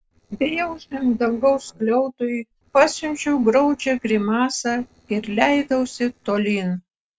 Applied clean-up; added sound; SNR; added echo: neural separator model SepFormer DNS4.